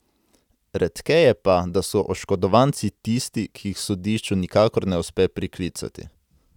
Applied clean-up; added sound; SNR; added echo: none; none; none; none.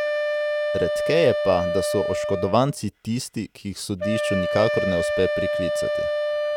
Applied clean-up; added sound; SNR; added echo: none; Wind instrument, woodwind instrument; 0 dB; none.